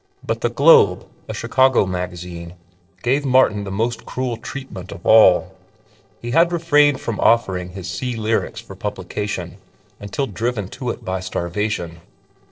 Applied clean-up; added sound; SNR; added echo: neural separator model SepFormer DNS4.